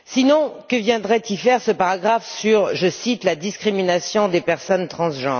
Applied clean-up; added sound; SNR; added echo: none; none; none; none.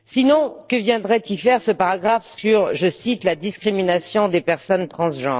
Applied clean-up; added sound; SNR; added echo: neural separator model SepFormer DNS4.